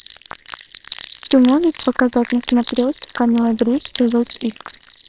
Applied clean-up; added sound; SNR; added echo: neural separator model SepFormer WHAMR!.